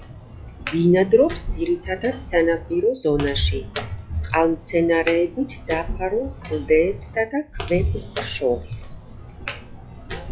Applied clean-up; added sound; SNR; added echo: classical method log-MMSE.